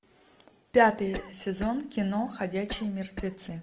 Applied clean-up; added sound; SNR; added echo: none; Cough; 14 dB; none.